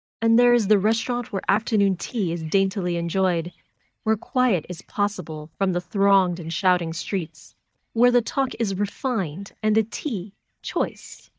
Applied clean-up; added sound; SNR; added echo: neural mask model DeepFilterNet 3.